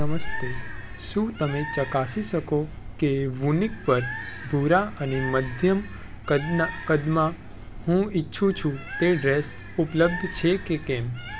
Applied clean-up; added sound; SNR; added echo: none; Bird; 13 dB; none.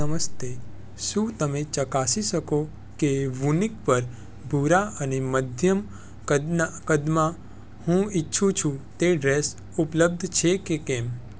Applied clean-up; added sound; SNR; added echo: none; none; none; none.